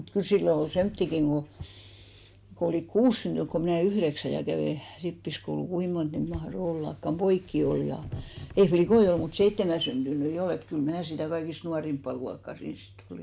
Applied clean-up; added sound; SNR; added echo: none; none; none; none.